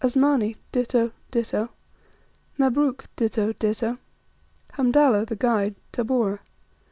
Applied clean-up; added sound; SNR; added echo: none; none; none; none.